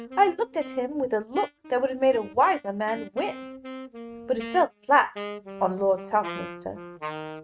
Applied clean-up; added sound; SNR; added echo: neural mask model RNNoise.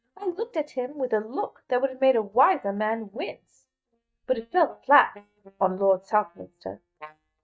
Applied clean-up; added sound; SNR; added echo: neural mask model DeepFilterNet 3.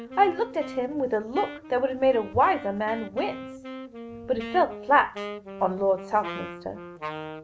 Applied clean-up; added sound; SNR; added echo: none; Wind instrument, woodwind instrument; 12 dB; none.